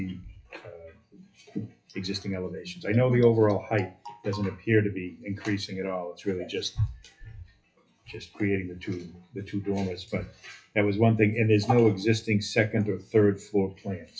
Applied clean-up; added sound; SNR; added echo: classical method WPE with log-MMSE.